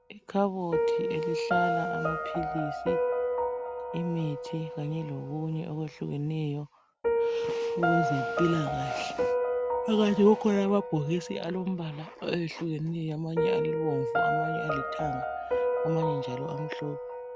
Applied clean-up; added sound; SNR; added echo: none; Piano; 0 dB; none.